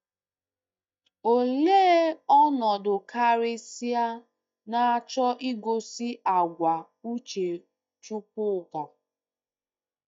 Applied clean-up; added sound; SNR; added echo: neural mask model DeepFilterNet 3.